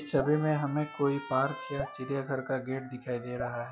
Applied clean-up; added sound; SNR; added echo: classical method log-MMSE.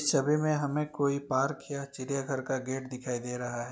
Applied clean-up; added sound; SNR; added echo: none; none; none; none.